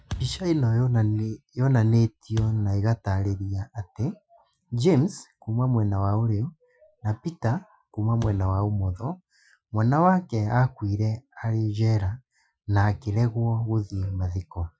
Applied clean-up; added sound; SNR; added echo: classical method Wiener filter.